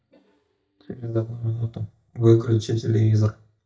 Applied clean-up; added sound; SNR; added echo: neural mask model DeepFilterNet 3.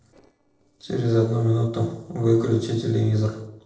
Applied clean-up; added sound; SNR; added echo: neural separator model SepFormer DNS4.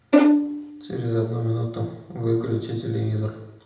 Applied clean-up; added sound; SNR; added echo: none; Bowed string instrument; -3 dB; reverberation time 0.8 s.